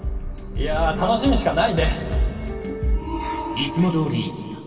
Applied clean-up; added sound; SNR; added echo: none; none; none; reverberation time 2.9 s.